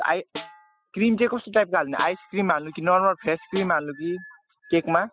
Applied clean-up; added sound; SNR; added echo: classical method spectral subtraction.